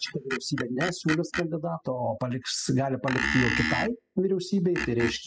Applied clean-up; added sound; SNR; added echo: classical method spectral subtraction.